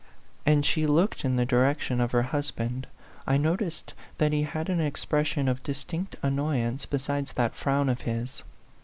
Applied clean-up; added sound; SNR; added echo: none; none; none; none.